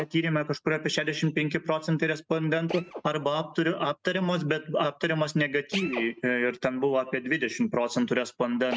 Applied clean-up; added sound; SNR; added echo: neural mask model RNNoise.